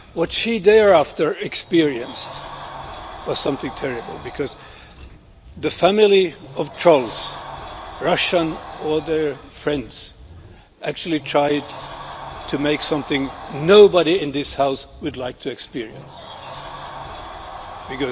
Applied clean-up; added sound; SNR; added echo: none; Sliding door; 15 dB; none.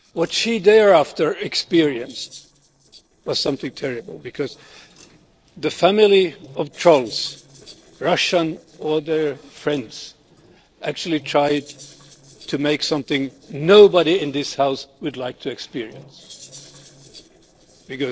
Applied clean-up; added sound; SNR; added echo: neural separator model SepFormer DNS4.